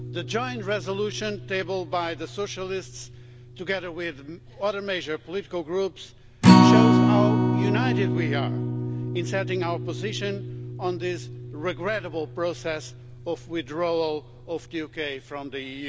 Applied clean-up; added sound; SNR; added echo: none; Acoustic guitar; -4 dB; none.